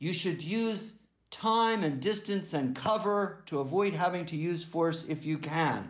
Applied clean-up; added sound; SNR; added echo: none; none; none; none.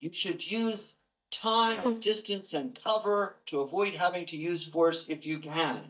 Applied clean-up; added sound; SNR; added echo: neural mask model DeepFilterNet 3.